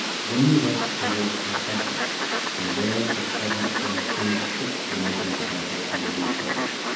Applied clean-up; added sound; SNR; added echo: none; Fowl; -1 dB; reverberation time 0.9 s.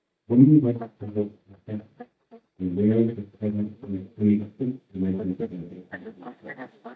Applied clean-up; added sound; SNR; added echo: neural mask model DeepFilterNet 3.